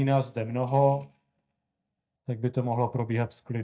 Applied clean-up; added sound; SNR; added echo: neural mask model DeepFilterNet 3.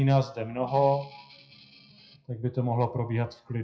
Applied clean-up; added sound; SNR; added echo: classical method WPE with log-MMSE.